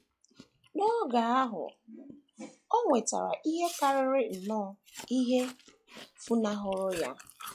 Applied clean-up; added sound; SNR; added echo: classical method log-MMSE.